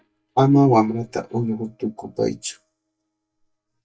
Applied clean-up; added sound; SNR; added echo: neural mask model DeepFilterNet 3.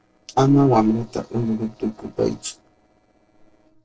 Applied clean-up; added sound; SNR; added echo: neural separator model SepFormer DNS4.